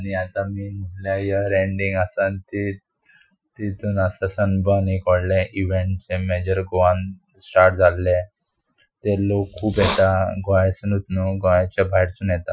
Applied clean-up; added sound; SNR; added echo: classical method Wiener filter.